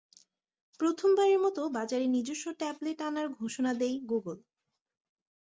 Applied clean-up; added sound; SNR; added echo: none; none; none; none.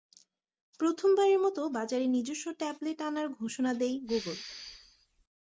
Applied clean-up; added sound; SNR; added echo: none; Respiratory sounds; 15 dB; none.